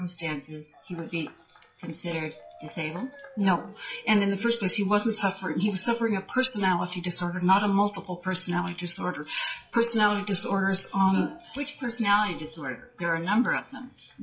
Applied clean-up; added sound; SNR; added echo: classical method WPE with log-MMSE.